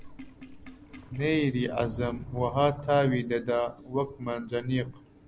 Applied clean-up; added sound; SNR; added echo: none; Sink (filling or washing); 16 dB; none.